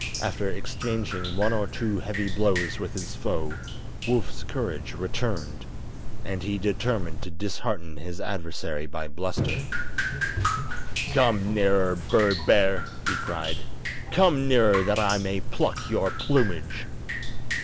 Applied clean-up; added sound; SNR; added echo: none; Drip; -1 dB; none.